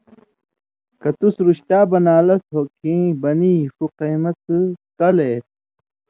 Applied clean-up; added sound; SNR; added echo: none; none; none; none.